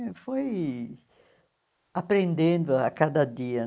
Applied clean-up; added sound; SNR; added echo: neural mask model Resemble Enhance denoiser.